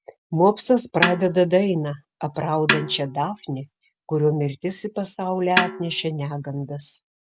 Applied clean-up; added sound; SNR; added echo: none; Snare drum; 6 dB; none.